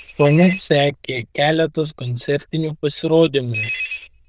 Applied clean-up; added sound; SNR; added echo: neural diffusion model UNIVERSE++.